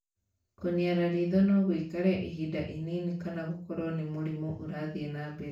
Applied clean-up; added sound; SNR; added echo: none; none; none; reverberation time 0.3 s.